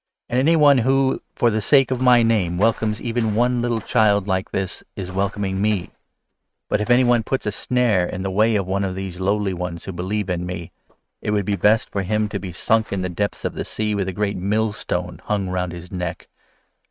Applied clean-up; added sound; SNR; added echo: neural mask model RNNoise.